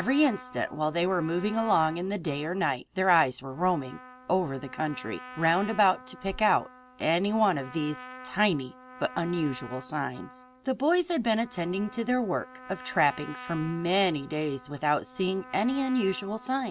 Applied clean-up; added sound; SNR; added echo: none; Trumpet; 18 dB; none.